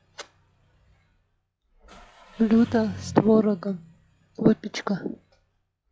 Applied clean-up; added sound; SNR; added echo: classical method log-MMSE.